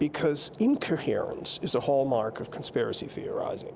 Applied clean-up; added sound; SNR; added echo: none; none; none; none.